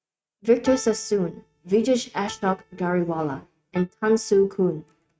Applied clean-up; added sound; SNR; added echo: neural mask model RNNoise.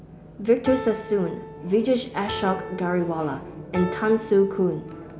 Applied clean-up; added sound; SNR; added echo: none; Piano; 12 dB; none.